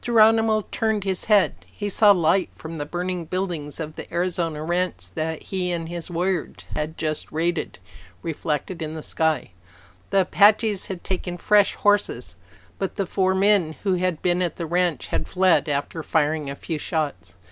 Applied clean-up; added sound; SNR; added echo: none; none; none; none.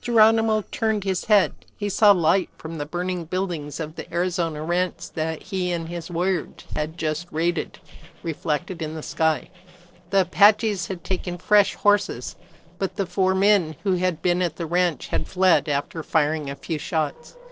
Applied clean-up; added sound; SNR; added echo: neural separator model SepFormer DNS4.